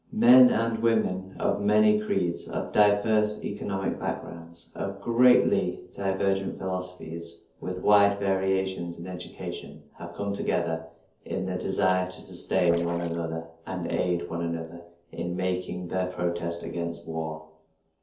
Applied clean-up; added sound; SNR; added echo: neural separator model SepFormer DNS4.